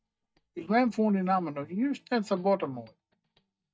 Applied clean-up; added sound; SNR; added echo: neural mask model DeepFilterNet 3.